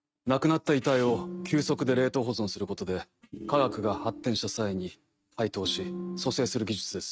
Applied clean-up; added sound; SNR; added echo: neural mask model RNNoise.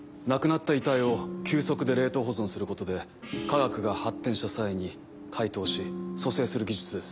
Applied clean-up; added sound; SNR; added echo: none; Gong; 20 dB; none.